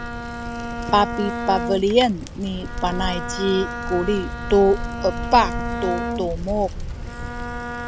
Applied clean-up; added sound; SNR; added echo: none; Bicycle + Bowed string instrument; 5 dB; none.